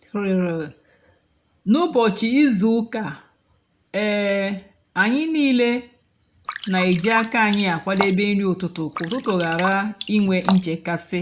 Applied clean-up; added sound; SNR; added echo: none; Drip; 10 dB; none.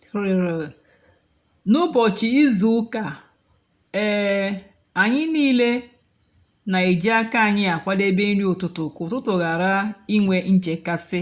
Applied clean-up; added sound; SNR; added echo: none; none; none; none.